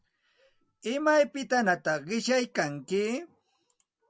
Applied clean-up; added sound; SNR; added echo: none; none; none; none.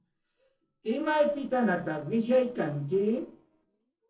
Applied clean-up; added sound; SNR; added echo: neural separator model SepFormer DNS4.